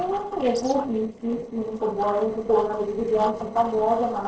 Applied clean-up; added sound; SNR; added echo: neural separator model SepFormer DNS4.